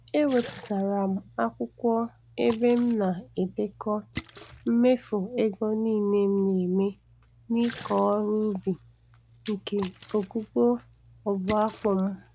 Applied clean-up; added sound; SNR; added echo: none; Splash, splatter; 19 dB; none.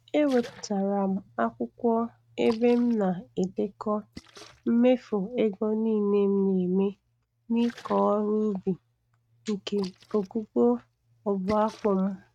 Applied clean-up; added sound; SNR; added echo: neural mask model RNNoise.